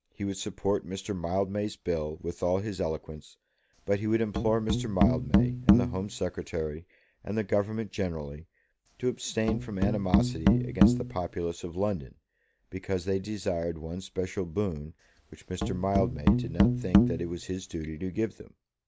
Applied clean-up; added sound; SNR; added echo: none; Musical instrument; -4 dB; none.